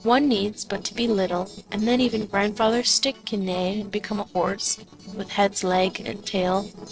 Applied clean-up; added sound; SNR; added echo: neural separator model SepFormer DNS4.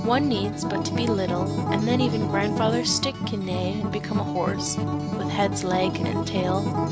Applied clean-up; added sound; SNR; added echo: none; Acoustic guitar; -1 dB; none.